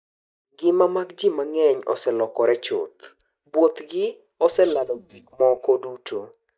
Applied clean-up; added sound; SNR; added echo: neural mask model DeepFilterNet 3.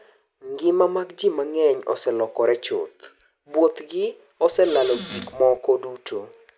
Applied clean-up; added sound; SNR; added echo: none; Squeak / Cupboard open or close; 10 dB; none.